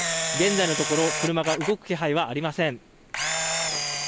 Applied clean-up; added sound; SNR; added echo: none; Camera; 2 dB; none.